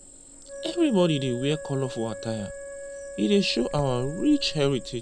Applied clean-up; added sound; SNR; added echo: none; Wind instrument, woodwind instrument + Cricket; 11 dB; none.